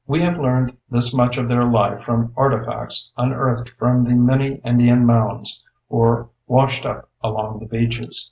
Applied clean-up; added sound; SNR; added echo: none; none; none; none.